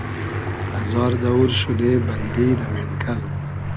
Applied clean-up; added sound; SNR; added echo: none; Aircraft; 2 dB; none.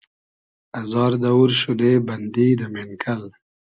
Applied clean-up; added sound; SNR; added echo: none; none; none; none.